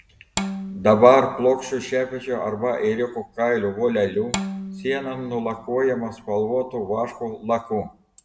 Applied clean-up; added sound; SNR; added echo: none; Bowed string instrument; 13 dB; none.